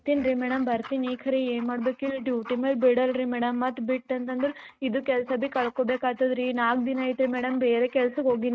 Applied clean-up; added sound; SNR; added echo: neural mask model RNNoise.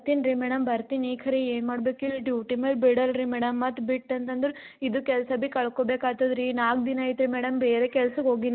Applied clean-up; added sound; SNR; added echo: none; none; none; none.